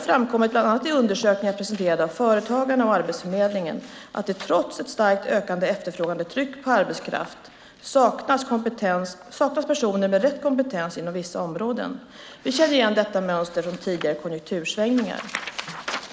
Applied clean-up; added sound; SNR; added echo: none; none; none; none.